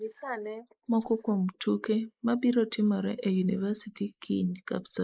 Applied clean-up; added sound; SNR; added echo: neural mask model Resemble Enhance denoiser.